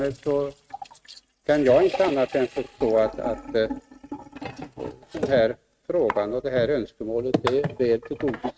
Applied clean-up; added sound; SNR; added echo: neural mask model RNNoise.